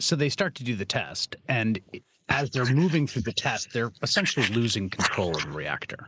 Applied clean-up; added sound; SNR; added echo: neural mask model Resemble Enhance denoiser.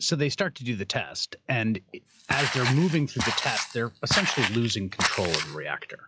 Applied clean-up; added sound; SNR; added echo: classical method log-MMSE.